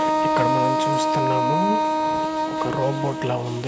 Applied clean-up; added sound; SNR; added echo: none; Wind instrument, woodwind instrument; -5 dB; none.